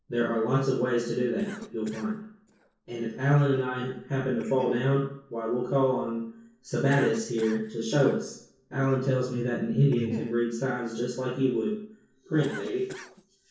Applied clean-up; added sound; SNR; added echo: neural separator model SepFormer DNS4.